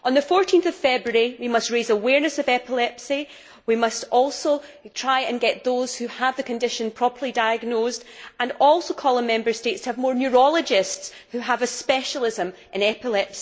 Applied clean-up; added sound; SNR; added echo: none; none; none; none.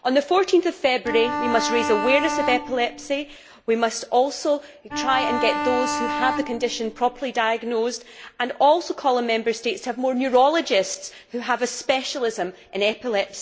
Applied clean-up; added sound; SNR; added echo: none; Bowed string instrument; 4 dB; none.